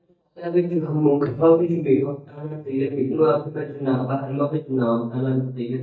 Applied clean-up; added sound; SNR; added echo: neural mask model DeepFilterNet 3.